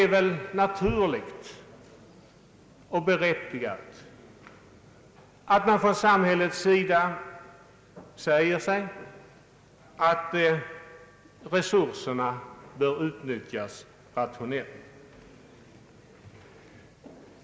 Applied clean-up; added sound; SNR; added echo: none; none; none; none.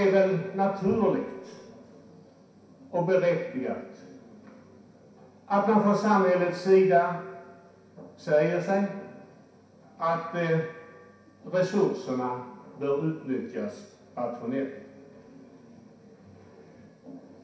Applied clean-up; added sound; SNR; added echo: none; none; none; reverberation time 0.6 s.